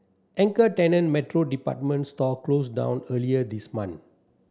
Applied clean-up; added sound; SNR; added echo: none; none; none; none.